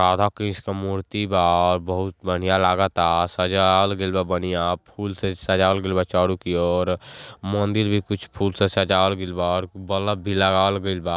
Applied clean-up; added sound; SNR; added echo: none; none; none; none.